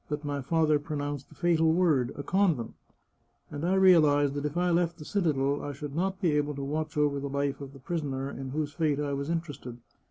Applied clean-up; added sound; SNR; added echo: none; none; none; none.